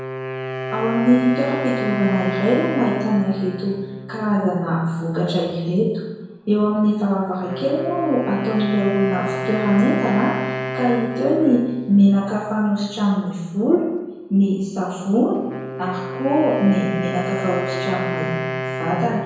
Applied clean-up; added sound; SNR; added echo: none; Wind instrument, woodwind instrument; 8 dB; reverberation time 1.0 s.